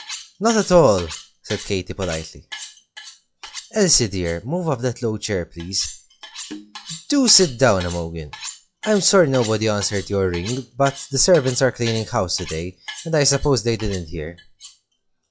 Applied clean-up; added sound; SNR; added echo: classical method log-MMSE.